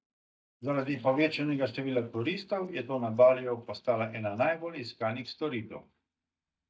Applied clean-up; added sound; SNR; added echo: neural mask model DeepFilterNet 3.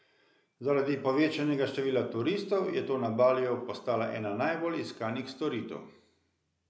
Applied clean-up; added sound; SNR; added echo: none; none; none; none.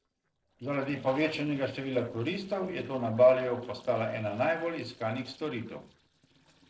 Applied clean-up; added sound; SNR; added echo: neural separator model SepFormer DNS4.